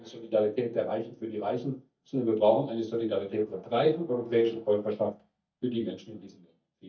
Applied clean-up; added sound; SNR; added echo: neural mask model DeepFilterNet 3.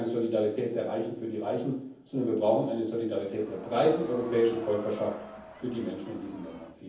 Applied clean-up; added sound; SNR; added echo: none; Crowd; 17 dB; reverberation time 0.7 s.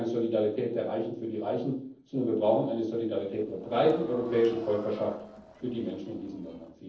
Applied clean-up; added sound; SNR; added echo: neural separator model SepFormer DNS4.